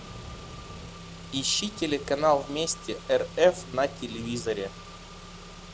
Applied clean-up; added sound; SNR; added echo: none; Engine / Car; 14 dB; none.